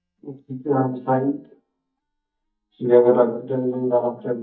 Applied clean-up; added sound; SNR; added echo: neural mask model DeepFilterNet 3.